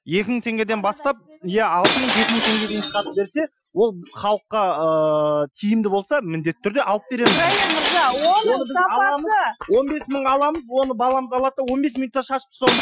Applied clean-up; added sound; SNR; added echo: classical method Wiener filter.